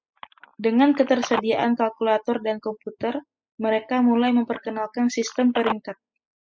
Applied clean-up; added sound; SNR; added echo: classical method spectral subtraction.